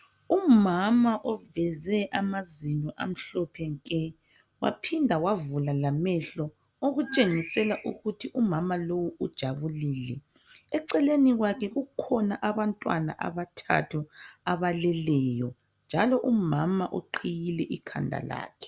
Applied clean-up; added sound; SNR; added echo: none; none; none; none.